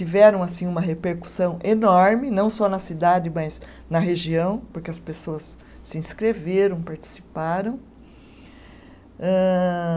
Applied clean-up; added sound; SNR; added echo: none; none; none; none.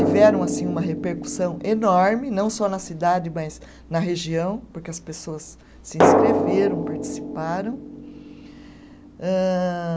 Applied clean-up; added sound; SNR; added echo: none; Drum; 2 dB; none.